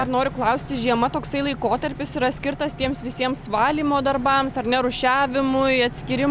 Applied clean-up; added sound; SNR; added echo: none; none; none; none.